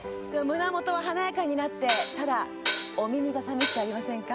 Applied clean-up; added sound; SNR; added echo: none; Hi-hat; -1 dB; none.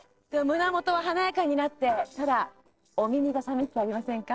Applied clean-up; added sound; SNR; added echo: neural separator model SepFormer DNS4.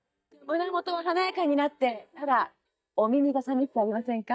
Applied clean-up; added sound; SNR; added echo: neural mask model DeepFilterNet 3.